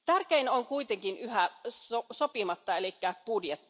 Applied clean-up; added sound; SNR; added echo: none; none; none; none.